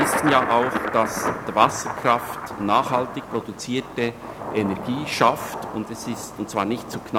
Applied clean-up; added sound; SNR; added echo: none; Thunder; 6 dB; none.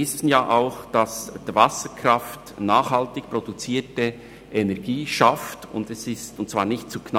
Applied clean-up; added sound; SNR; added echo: none; none; none; none.